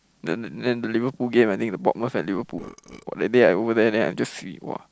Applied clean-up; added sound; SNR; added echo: neural separator model SepFormer DNS4.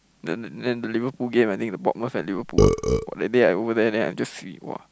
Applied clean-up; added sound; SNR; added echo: none; Burping, eructation; -1 dB; none.